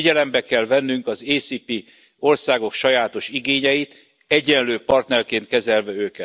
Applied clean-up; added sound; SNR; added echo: none; none; none; none.